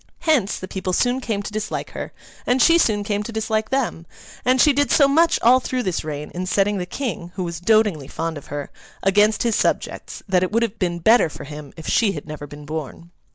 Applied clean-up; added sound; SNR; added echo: none; none; none; none.